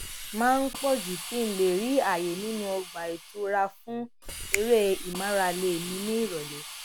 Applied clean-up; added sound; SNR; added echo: none; Hiss + Finger snapping; 10 dB; none.